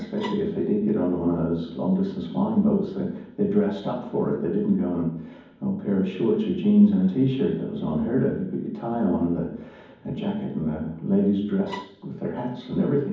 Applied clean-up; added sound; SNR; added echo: none; Bowed string instrument; 16 dB; reverberation time 1.2 s.